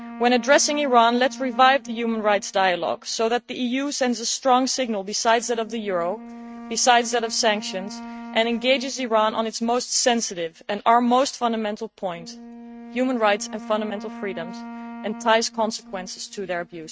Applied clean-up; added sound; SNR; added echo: neural mask model RNNoise.